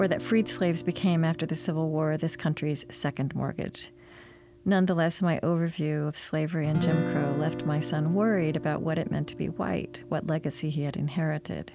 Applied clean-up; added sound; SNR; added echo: none; Guitar; 10 dB; none.